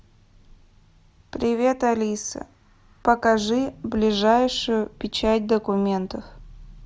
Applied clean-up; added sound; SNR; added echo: none; none; none; none.